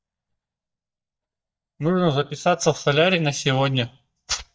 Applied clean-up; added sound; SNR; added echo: neural mask model DeepFilterNet 3.